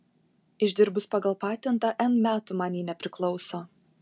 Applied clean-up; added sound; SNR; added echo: none; none; none; none.